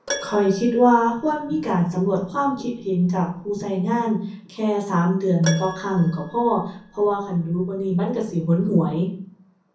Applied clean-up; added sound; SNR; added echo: none; Keyboard (musical); 16 dB; reverberation time 0.6 s.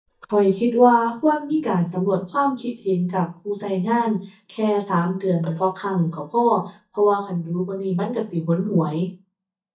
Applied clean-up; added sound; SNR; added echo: neural mask model DeepFilterNet 3.